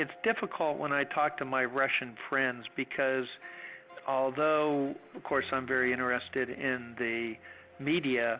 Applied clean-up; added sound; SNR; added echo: none; none; none; none.